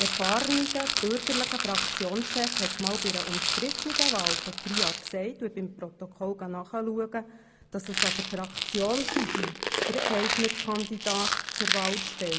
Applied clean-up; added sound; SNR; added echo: none; Rattle; -1 dB; none.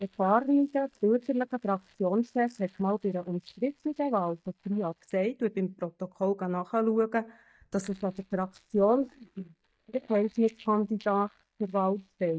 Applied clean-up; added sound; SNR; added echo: neural mask model DeepFilterNet 3.